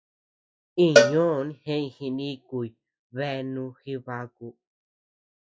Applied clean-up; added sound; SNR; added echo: classical method log-MMSE.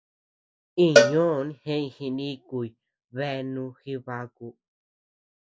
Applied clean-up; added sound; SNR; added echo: none; Cowbell; -2 dB; none.